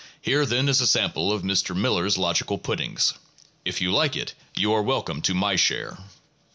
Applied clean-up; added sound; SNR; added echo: none; none; none; none.